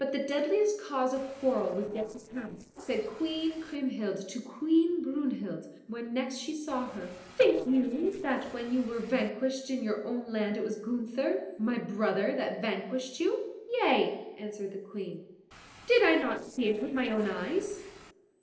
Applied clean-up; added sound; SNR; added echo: neural separator model SepFormer DNS4.